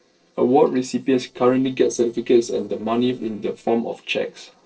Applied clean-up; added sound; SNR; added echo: neural separator model SepFormer DNS4.